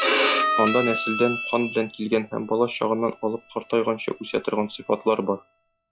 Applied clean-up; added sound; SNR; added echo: classical method log-MMSE.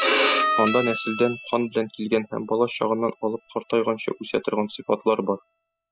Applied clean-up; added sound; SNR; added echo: classical method spectral subtraction.